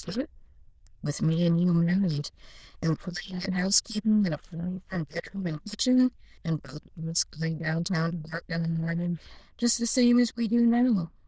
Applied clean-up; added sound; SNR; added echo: neural diffusion model UNIVERSE++.